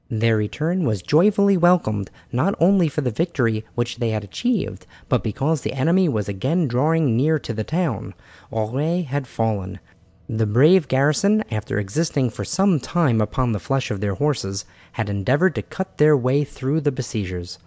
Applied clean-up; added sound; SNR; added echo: none; none; none; none.